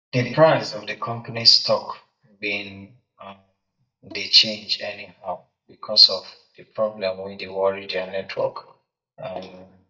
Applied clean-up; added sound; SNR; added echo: neural mask model DeepFilterNet 3.